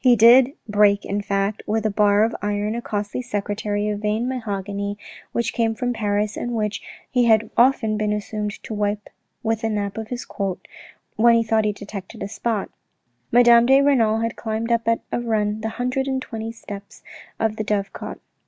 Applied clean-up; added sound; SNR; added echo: none; none; none; none.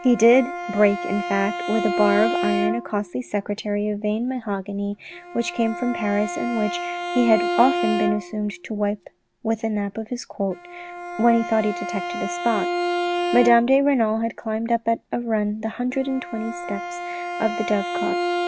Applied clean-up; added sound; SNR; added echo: none; Bowed string instrument; 6 dB; none.